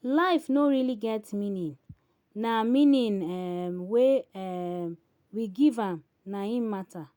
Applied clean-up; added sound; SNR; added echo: none; none; none; none.